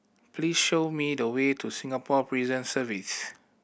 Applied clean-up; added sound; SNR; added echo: none; none; none; none.